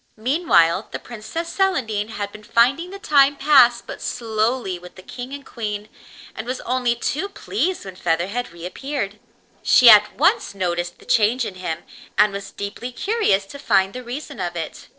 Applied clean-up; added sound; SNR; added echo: neural separator model SepFormer DNS4.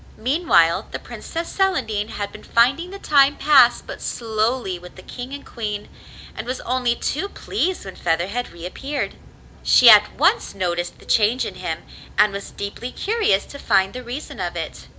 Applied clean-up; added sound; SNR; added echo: none; Aircraft; 20 dB; none.